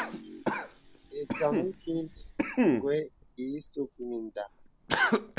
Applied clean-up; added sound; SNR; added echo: none; Cough; -3 dB; none.